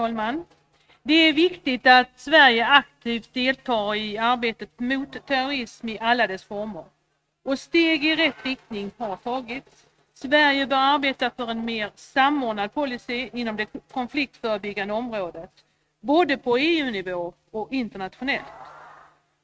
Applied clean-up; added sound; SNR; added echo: neural mask model RNNoise.